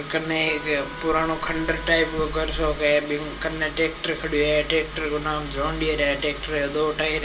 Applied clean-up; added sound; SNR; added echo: none; Trumpet; 16 dB; reverberation time 0.2 s.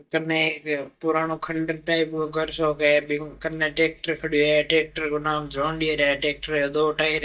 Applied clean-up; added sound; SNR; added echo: neural mask model DeepFilterNet 3.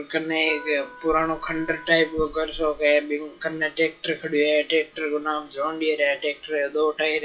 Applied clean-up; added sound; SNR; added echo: classical method WPE with log-MMSE.